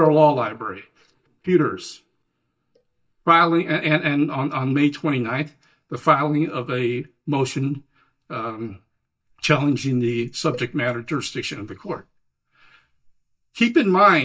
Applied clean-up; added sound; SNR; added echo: neural mask model DeepFilterNet 3.